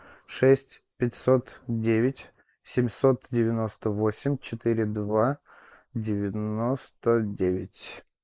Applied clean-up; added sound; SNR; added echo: neural mask model Resemble Enhance denoiser.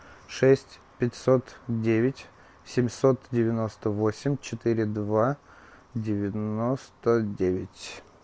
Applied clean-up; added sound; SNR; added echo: none; none; none; none.